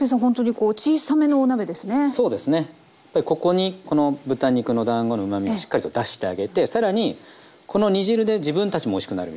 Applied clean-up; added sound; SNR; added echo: none; none; none; none.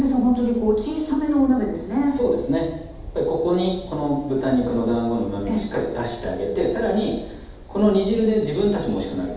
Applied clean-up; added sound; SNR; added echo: none; Train; 17 dB; reverberation time 0.8 s.